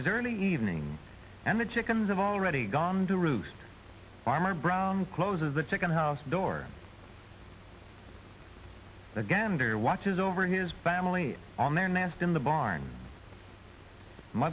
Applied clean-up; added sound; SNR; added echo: none; none; none; none.